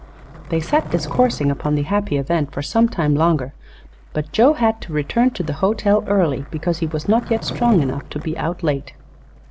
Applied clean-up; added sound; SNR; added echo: none; Skateboard; 17 dB; none.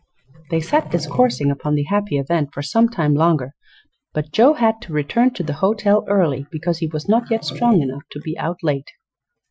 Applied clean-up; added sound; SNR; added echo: classical method Wiener filter.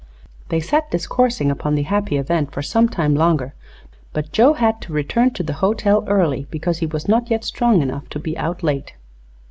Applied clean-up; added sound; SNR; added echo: none; none; none; none.